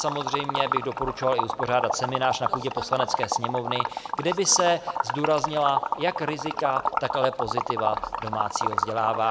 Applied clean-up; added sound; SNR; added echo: none; Liquid; 2 dB; none.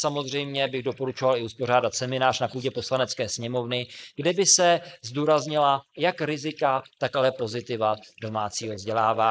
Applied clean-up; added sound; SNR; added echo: neural mask model Resemble Enhance denoiser.